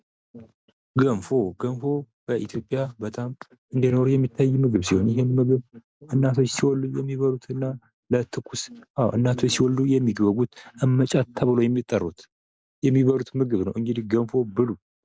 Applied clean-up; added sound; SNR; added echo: none; none; none; none.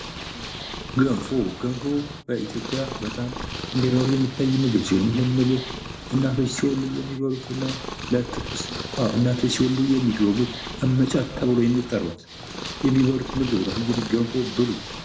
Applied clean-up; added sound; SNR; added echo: none; Purr; 10 dB; reverberation time 0.6 s.